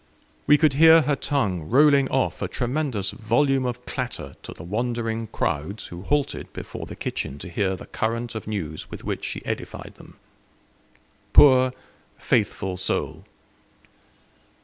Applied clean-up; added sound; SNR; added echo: none; none; none; none.